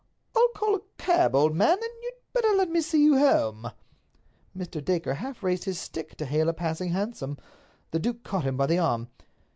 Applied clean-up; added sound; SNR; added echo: none; none; none; none.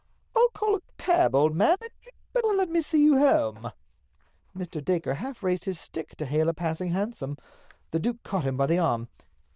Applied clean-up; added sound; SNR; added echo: neural diffusion model UNIVERSE++.